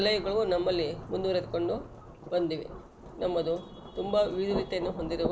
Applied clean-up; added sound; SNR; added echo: none; Rain / Thunderstorm; 11 dB; none.